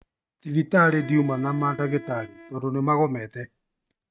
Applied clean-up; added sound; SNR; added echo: neural mask model RNNoise.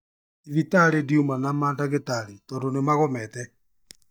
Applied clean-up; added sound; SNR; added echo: neural mask model DeepFilterNet 3.